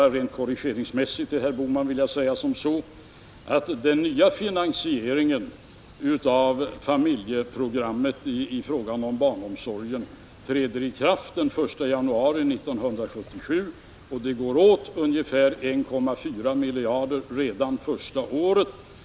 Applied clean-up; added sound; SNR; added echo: none; Chirp, tweet; 15 dB; none.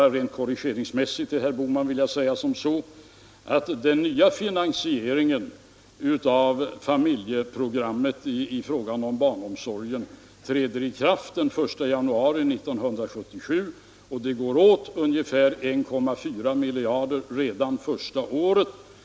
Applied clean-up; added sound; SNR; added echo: none; none; none; none.